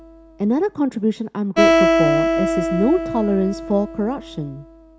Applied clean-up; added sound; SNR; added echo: none; Acoustic guitar; 0 dB; none.